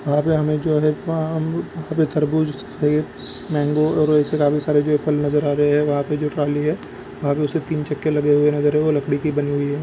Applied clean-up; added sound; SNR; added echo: none; none; none; none.